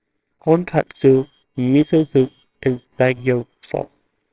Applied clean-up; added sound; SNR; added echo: neural separator model SepFormer WHAMR!.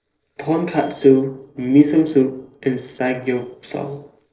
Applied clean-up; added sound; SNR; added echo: neural separator model SepFormer DNS4.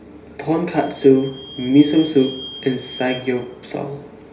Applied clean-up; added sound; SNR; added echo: none; Squeak / Vehicle; 18 dB; reverberation time 0.3 s.